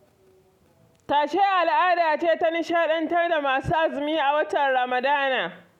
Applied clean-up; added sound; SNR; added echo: none; none; none; none.